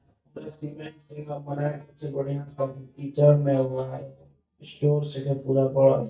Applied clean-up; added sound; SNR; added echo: neural mask model DeepFilterNet 3.